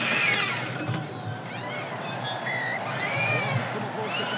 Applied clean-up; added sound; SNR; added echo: none; Boat, Water vehicle; -5 dB; none.